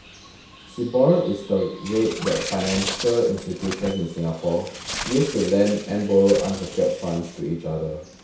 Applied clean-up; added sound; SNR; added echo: none; Bird; 12 dB; reverberation time 0.6 s.